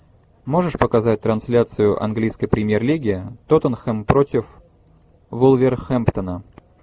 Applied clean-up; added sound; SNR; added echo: none; none; none; none.